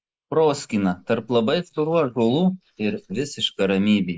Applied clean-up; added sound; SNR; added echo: neural mask model Resemble Enhance denoiser.